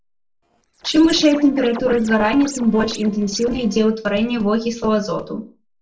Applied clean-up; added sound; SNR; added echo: neural separator model SepFormer DNS4.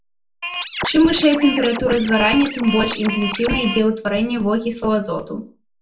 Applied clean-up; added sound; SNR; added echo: none; Scratching (performance technique); 8 dB; reverberation time 0.3 s.